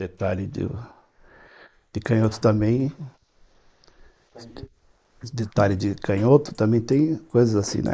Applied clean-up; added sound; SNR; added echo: neural mask model Resemble Enhance denoiser.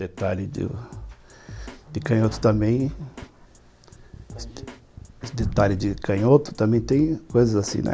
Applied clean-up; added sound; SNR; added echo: none; Drum kit; 17 dB; none.